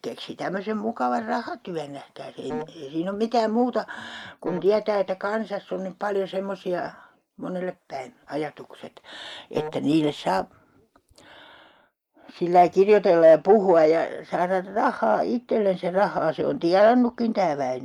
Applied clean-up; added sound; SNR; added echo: neural mask model Resemble Enhance denoiser.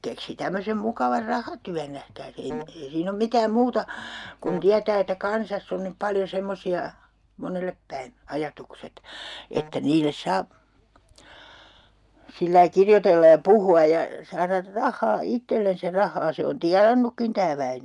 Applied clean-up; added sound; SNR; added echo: neural mask model DeepFilterNet 3.